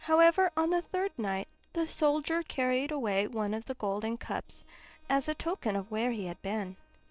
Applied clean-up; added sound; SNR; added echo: neural separator model SepFormer DNS4.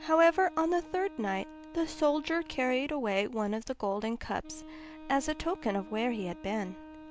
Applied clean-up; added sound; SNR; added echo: none; Wind instrument, woodwind instrument; 18 dB; none.